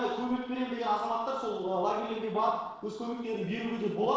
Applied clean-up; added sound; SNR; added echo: neural separator model SepFormer DNS4.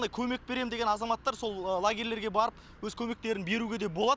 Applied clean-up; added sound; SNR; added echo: none; none; none; none.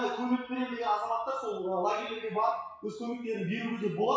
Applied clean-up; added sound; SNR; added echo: classical method WPE with log-MMSE.